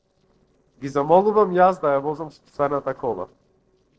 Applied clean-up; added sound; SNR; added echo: neural separator model SepFormer DNS4.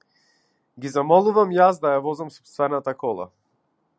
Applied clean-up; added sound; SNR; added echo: none; none; none; none.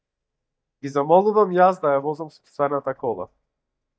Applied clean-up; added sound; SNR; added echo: neural mask model DeepFilterNet 3.